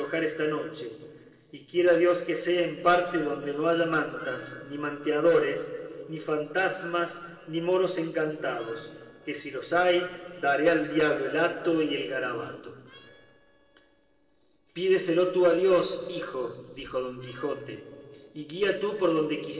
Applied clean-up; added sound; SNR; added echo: neural separator model SepFormer DNS4.